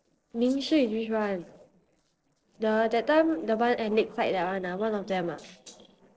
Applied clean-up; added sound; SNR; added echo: neural separator model SepFormer DNS4.